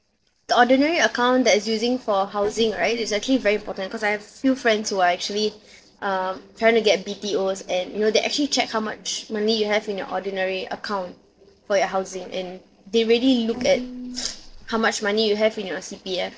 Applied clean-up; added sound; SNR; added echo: neural separator model SepFormer DNS4.